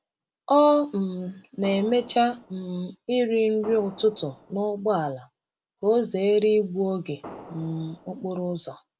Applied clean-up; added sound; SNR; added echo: none; Fireworks; 19 dB; none.